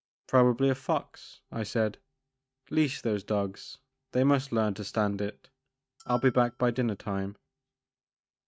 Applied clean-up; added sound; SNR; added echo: neural mask model RNNoise.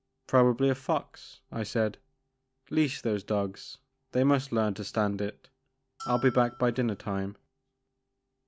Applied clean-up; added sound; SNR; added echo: none; Bell; 14 dB; none.